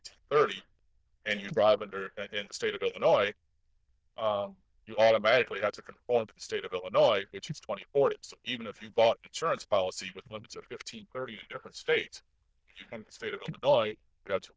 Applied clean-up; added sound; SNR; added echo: neural diffusion model UNIVERSE++.